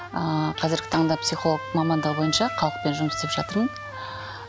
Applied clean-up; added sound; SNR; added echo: none; Trumpet; 9 dB; none.